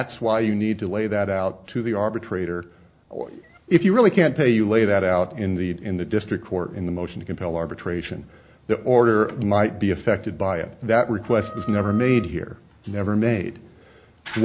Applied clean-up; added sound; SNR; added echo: none; Wind instrument, woodwind instrument; 16 dB; none.